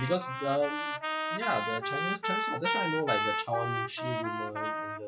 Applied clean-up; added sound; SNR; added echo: classical method WPE with log-MMSE.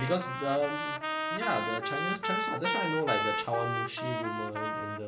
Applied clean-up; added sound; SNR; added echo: none; Trumpet; 0 dB; reverberation time 1.8 s.